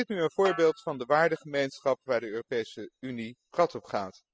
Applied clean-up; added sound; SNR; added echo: classical method spectral subtraction.